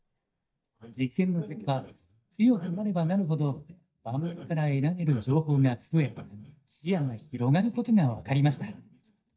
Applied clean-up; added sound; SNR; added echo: neural mask model DeepFilterNet 3.